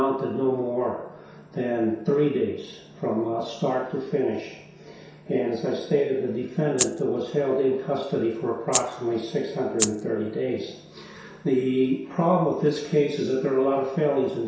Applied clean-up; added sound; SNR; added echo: none; Rattle (instrument); 1 dB; reverberation time 0.7 s.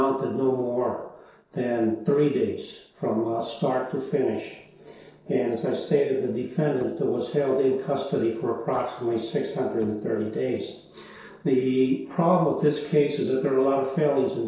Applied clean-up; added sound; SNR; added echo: neural separator model SepFormer DNS4.